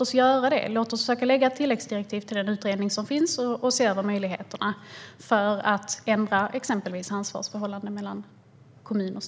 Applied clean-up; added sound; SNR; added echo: none; none; none; none.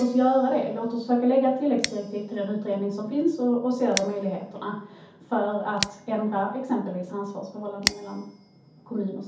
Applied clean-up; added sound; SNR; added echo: none; Scissors; 12 dB; reverberation time 0.6 s.